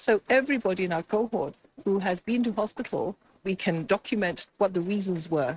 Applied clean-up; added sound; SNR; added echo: neural mask model RNNoise.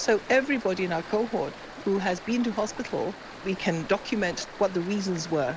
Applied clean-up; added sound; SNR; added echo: none; Stream; 14 dB; none.